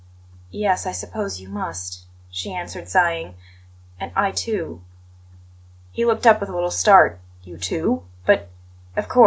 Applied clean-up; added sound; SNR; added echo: none; none; none; none.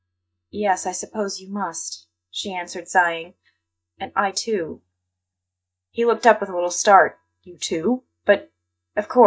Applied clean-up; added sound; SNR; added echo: neural mask model DeepFilterNet 3.